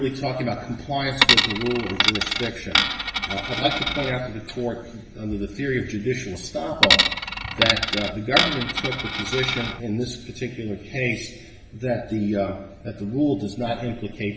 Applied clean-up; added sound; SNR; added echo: none; Coin (dropping); -4 dB; reverberation time 1.0 s.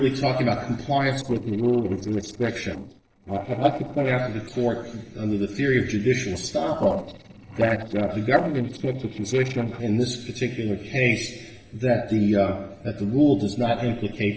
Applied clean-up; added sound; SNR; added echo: neural separator model SepFormer DNS4.